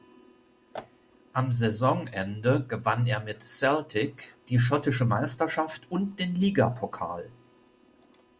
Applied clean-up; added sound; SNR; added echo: none; none; none; none.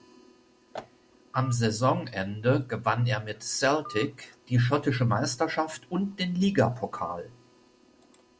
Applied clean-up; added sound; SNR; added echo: none; Telephone; 20 dB; none.